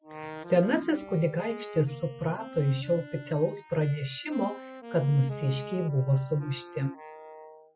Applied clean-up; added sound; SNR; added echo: classical method spectral subtraction.